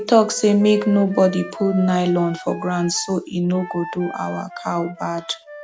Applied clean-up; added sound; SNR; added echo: none; Wind instrument, woodwind instrument; 15 dB; none.